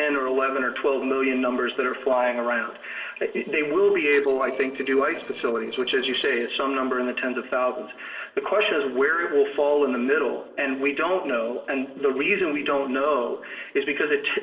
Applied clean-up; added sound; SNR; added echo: neural separator model SepFormer DNS4.